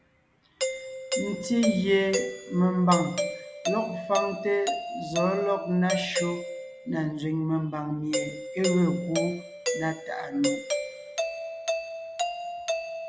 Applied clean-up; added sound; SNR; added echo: none; Doorbell; 4 dB; none.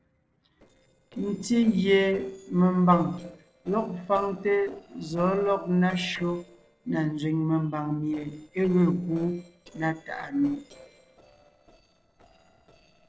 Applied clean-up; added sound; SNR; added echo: neural separator model SepFormer DNS4.